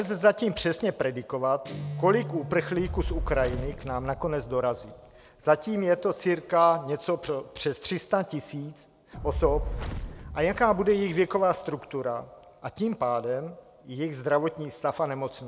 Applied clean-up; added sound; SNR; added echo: none; Guitar + Fire; 11 dB; none.